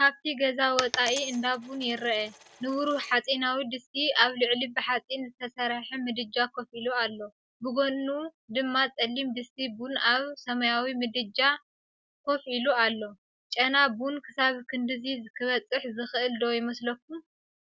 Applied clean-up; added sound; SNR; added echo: none; Coin (dropping); 11 dB; none.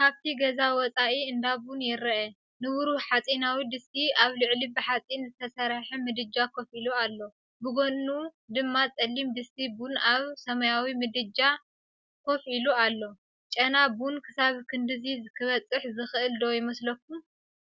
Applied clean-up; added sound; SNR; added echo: none; none; none; none.